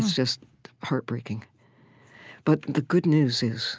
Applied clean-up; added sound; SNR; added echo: none; none; none; none.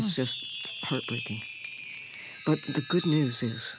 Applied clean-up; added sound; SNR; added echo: none; Chime; -3 dB; none.